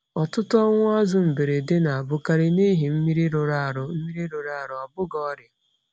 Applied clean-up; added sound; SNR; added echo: none; none; none; none.